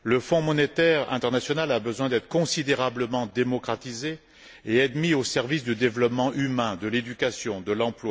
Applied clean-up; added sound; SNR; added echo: none; none; none; none.